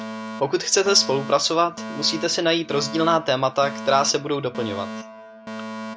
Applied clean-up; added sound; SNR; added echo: none; Alarm; 12 dB; none.